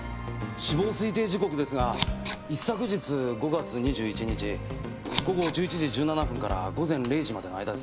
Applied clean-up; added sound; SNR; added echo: none; Scissors; 5 dB; none.